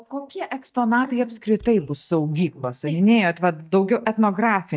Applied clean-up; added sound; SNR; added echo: neural mask model DeepFilterNet 3.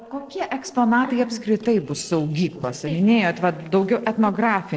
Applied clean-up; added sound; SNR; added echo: neural separator model SepFormer DNS4.